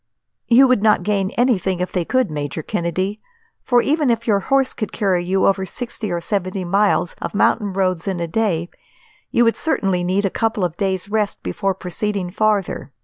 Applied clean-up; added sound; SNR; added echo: none; none; none; none.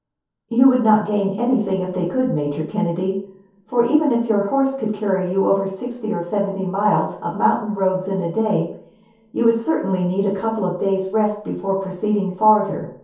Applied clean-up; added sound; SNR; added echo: none; none; none; reverberation time 0.6 s.